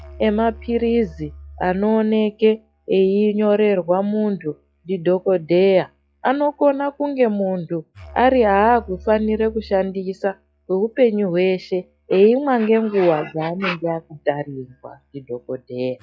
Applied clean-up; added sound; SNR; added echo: classical method log-MMSE.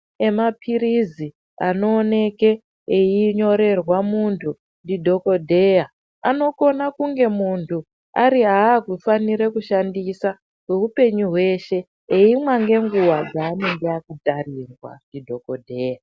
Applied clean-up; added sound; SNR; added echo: none; none; none; none.